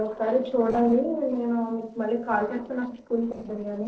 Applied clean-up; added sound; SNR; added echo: neural separator model SepFormer DNS4.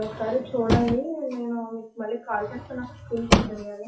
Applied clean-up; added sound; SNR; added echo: classical method WPE with log-MMSE.